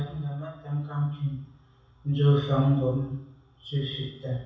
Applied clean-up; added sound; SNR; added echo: none; none; none; reverberation time 0.7 s.